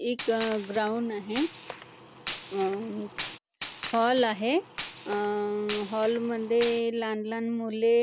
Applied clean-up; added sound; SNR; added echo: none; Gunshot, gunfire; 12 dB; none.